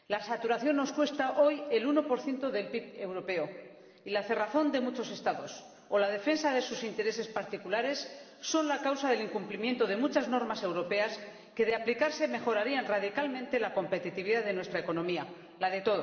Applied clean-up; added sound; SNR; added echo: none; none; none; reverberation time 3.0 s.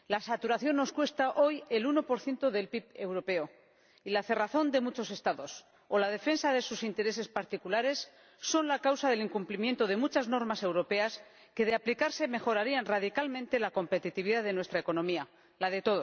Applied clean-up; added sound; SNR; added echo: none; none; none; none.